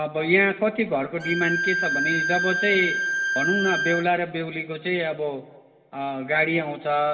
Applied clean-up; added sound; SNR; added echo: none; Bowed string instrument; 1 dB; reverberation time 1.8 s.